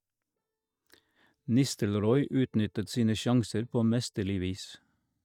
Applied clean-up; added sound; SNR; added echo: neural mask model DeepFilterNet 3.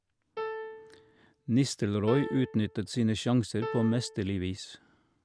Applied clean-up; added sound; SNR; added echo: none; Piano; 11 dB; none.